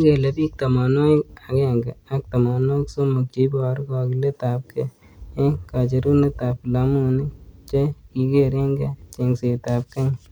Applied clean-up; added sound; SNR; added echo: none; none; none; none.